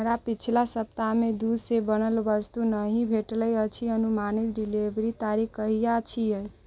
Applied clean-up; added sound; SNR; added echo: none; none; none; none.